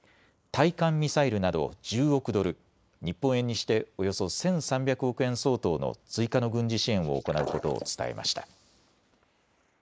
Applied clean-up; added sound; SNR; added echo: neural mask model Resemble Enhance denoiser.